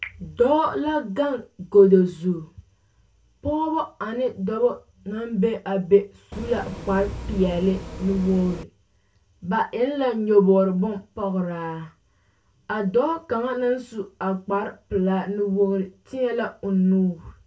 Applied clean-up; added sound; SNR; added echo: none; Bus; 11 dB; reverberation time 0.2 s.